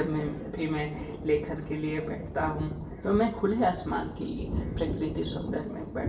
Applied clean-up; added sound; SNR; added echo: none; Thunder; 6 dB; reverberation time 0.8 s.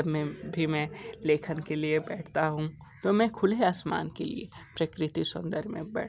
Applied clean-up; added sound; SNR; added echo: none; none; none; none.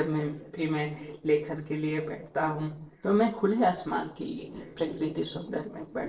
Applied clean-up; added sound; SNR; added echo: neural separator model SepFormer DNS4.